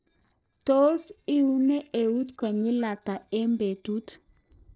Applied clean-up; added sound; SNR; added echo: neural separator model SepFormer DNS4.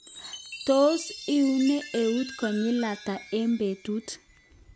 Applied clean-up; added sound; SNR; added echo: none; Chime; 15 dB; none.